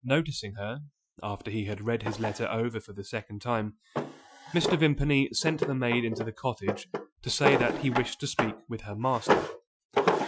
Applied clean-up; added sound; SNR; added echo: classical method Wiener filter.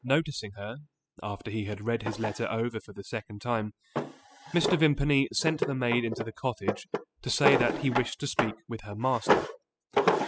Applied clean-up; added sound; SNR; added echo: classical method spectral subtraction.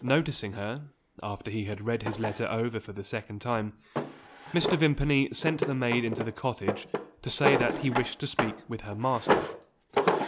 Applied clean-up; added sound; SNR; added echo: none; Drawer open or close; 3 dB; none.